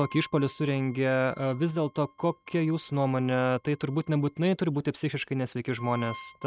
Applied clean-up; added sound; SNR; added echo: neural mask model RNNoise.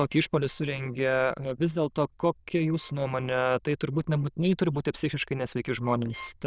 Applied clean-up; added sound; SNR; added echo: neural diffusion model UNIVERSE++.